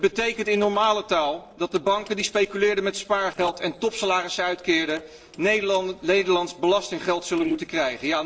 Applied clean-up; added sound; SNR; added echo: neural separator model SepFormer DNS4.